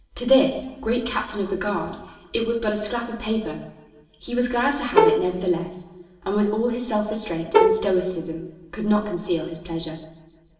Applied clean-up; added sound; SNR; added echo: none; Bowed string instrument; -2 dB; reverberation time 1.0 s.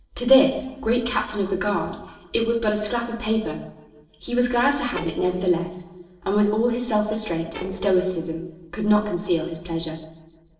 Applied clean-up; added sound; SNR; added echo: neural separator model SepFormer DNS4.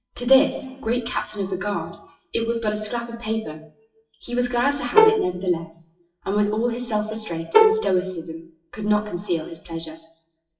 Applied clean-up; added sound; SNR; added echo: classical method WPE with log-MMSE.